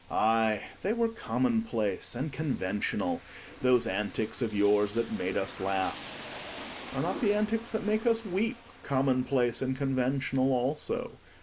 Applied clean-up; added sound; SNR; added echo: none; Rain; 17 dB; none.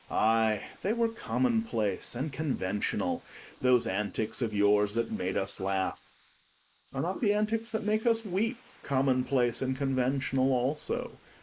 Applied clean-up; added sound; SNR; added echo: neural mask model Resemble Enhance denoiser.